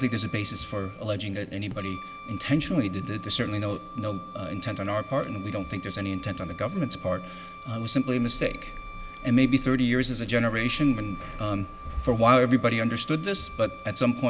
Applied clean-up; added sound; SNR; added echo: none; Car + Wind instrument, woodwind instrument; 14 dB; none.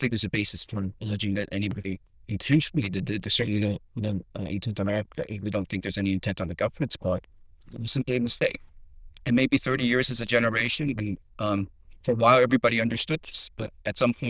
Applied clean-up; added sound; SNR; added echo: neural diffusion model UNIVERSE++.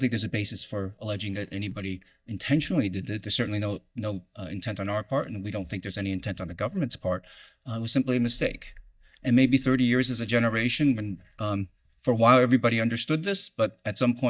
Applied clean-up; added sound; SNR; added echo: neural mask model DeepFilterNet 3.